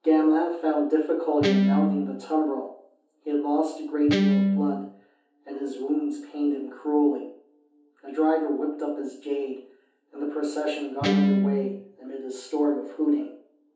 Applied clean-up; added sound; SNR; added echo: none; Guitar; -3 dB; reverberation time 0.5 s.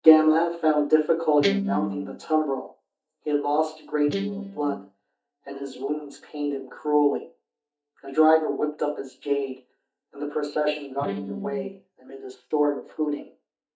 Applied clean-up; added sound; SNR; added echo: neural mask model DeepFilterNet 3.